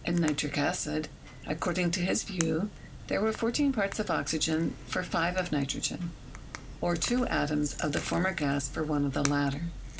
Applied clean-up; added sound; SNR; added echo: none; Crack / Crackle; 11 dB; none.